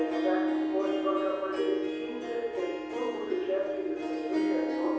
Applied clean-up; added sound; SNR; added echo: none; Harp; 0 dB; reverberation time 1.3 s.